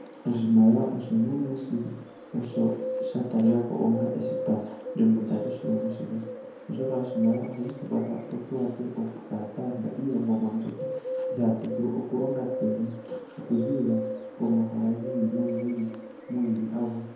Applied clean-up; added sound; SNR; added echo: none; Bird; 9 dB; reverberation time 0.9 s.